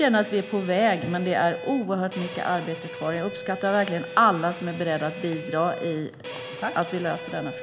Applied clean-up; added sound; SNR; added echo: none; Bowed string instrument; 12 dB; none.